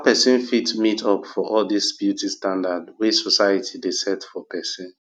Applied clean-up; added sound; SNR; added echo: none; none; none; none.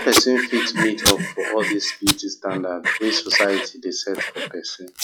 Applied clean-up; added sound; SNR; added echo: classical method log-MMSE.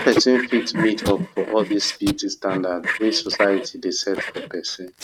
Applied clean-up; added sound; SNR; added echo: neural mask model RNNoise.